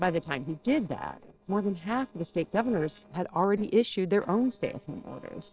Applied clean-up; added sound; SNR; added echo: neural separator model SepFormer DNS4.